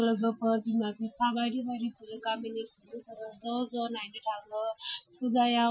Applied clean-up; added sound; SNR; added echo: classical method Wiener filter.